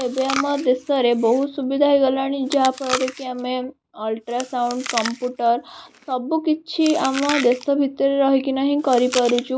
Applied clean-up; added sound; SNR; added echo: none; Chewing, mastication; 13 dB; none.